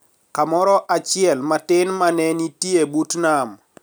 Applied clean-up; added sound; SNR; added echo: none; none; none; none.